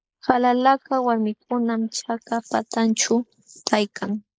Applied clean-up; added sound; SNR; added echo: neural mask model Resemble Enhance denoiser.